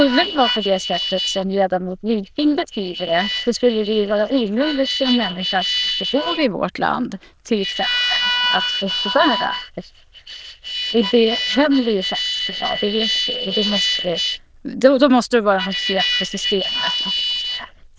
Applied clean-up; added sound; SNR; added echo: neural diffusion model UNIVERSE++.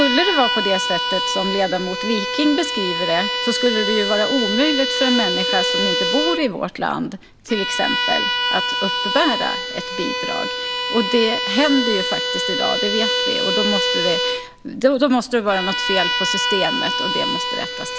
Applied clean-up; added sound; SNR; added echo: none; Bowed string instrument; 0 dB; none.